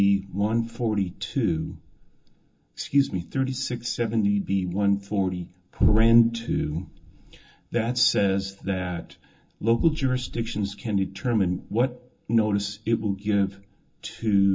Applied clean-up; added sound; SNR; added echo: none; none; none; reverberation time 0.2 s.